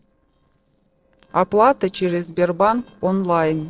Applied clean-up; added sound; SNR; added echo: neural separator model SepFormer DNS4.